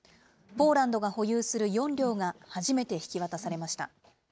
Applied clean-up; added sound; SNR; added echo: none; Whoosh, swoosh, swish; 20 dB; none.